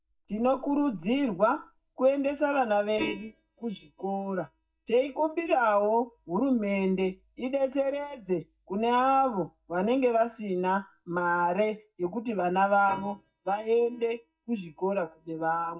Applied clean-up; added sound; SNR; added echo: neural mask model DeepFilterNet 3.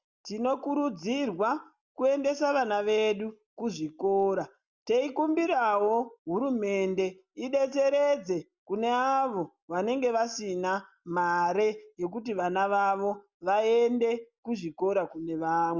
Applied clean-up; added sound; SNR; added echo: none; none; none; none.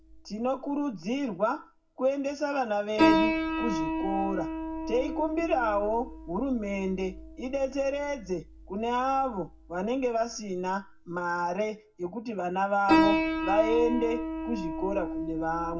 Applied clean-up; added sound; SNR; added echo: none; Piano; 2 dB; reverberation time 0.4 s.